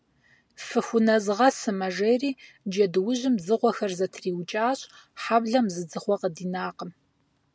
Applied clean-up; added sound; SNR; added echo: none; none; none; none.